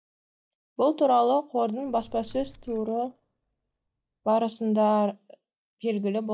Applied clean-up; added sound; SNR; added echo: neural mask model DeepFilterNet 3.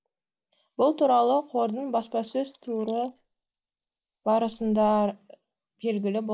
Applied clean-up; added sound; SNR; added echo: neural mask model Resemble Enhance denoiser.